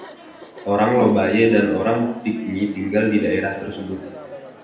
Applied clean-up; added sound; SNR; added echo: none; Chatter; 19 dB; reverberation time 0.7 s.